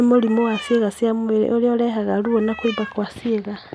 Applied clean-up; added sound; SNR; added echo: none; Cat; 15 dB; none.